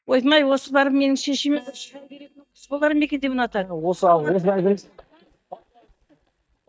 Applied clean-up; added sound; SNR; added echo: neural mask model DeepFilterNet 3.